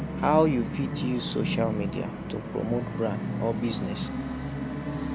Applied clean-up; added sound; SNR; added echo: none; Musical instrument; 2 dB; none.